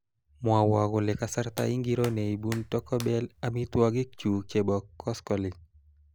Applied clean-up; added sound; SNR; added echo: none; Hands; 19 dB; none.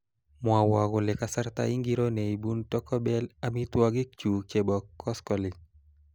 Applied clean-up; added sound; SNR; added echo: none; none; none; none.